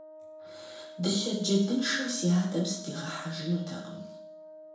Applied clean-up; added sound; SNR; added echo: none; Wind instrument, woodwind instrument; 15 dB; reverberation time 0.7 s.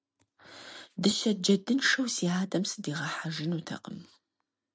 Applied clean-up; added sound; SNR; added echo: none; none; none; none.